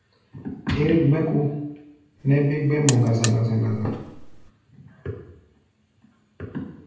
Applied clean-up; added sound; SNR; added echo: none; Alarm; 11 dB; reverberation time 0.9 s.